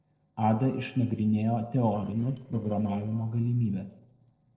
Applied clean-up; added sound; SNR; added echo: neural separator model SepFormer DNS4.